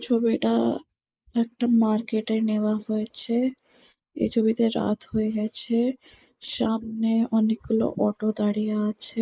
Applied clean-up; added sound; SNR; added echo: neural mask model Resemble Enhance denoiser.